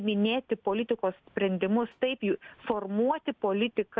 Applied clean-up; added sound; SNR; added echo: none; none; none; none.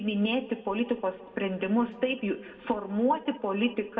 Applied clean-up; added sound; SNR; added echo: none; none; none; reverberation time 1.2 s.